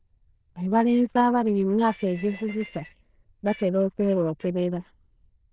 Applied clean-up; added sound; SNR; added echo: neural diffusion model UNIVERSE++.